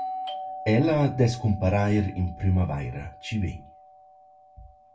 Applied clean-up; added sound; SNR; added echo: none; Doorbell; 13 dB; reverberation time 0.2 s.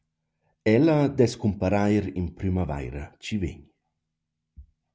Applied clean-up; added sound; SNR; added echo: none; none; none; none.